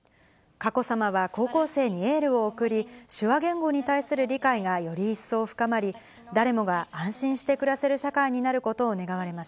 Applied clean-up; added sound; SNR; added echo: none; none; none; none.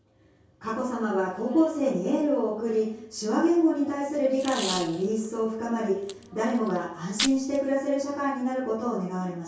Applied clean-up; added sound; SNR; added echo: none; Packing tape, duct tape; 11 dB; reverberation time 0.6 s.